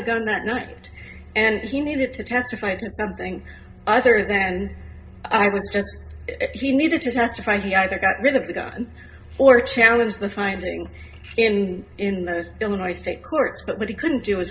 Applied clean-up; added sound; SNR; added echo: none; none; none; reverberation time 0.2 s.